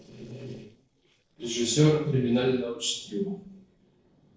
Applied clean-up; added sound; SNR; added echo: neural separator model SepFormer DNS4.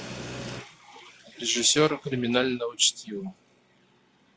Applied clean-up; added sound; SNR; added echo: none; none; none; none.